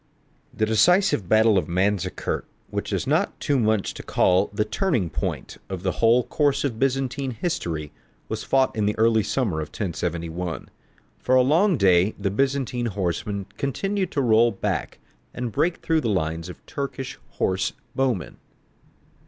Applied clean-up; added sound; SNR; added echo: none; none; none; none.